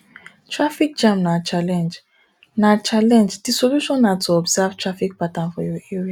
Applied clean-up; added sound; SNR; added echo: none; none; none; none.